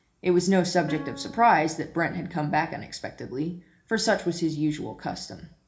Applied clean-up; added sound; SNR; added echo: none; Plucked string instrument; 14 dB; reverberation time 0.4 s.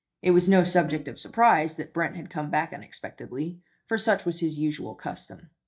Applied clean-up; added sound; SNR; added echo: neural mask model DeepFilterNet 3.